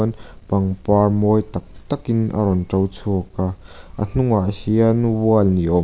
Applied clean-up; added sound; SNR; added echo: none; none; none; none.